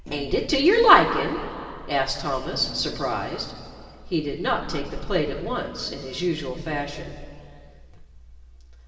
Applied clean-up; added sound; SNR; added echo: none; Thump, thud; 19 dB; reverberation time 2.4 s.